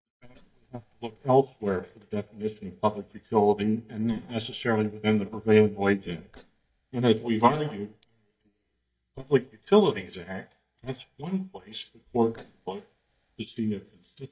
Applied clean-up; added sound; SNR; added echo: neural mask model DeepFilterNet 3.